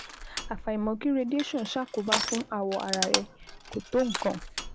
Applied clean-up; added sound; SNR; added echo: none; Crushing; 0 dB; none.